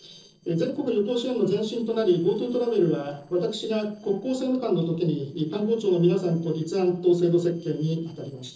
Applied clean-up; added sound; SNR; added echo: neural separator model SepFormer DNS4.